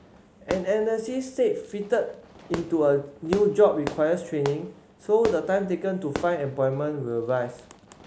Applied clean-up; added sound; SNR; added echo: none; Fireworks; 14 dB; none.